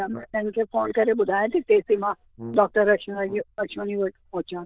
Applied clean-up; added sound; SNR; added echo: neural diffusion model UNIVERSE++.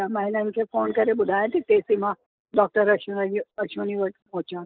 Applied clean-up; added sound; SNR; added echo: neural mask model Resemble Enhance denoiser.